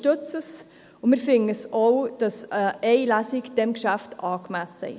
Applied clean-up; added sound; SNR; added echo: none; none; none; none.